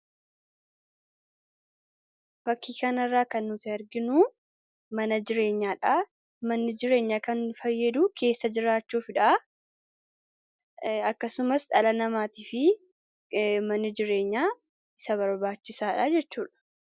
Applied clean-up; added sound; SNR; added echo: none; none; none; none.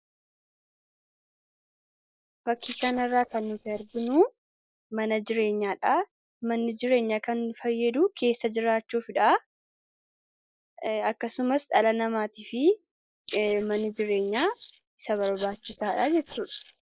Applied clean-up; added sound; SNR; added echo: neural mask model Resemble Enhance denoiser.